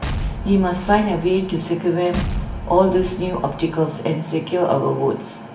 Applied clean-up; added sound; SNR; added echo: none; Explosion; 9 dB; reverberation time 0.6 s.